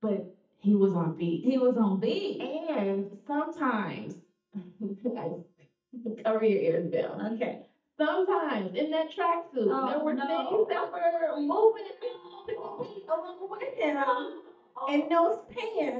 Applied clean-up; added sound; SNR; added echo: neural mask model DeepFilterNet 3.